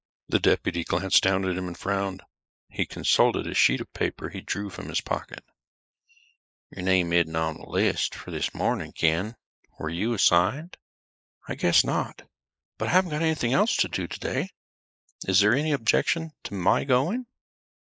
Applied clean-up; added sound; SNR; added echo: neural mask model Resemble Enhance denoiser.